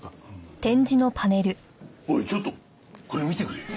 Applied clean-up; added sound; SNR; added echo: none; none; none; none.